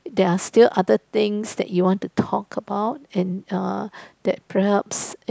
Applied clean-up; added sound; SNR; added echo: none; none; none; none.